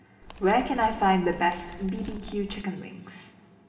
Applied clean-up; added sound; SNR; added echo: none; Animal; 15 dB; reverberation time 2.3 s.